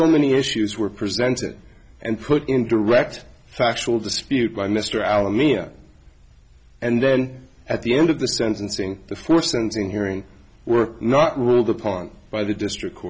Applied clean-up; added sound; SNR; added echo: none; none; none; none.